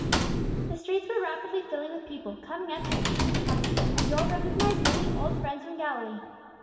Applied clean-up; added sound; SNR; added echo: none; Typing; -4 dB; reverberation time 2.2 s.